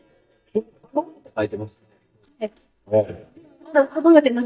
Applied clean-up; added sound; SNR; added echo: neural mask model DeepFilterNet 3.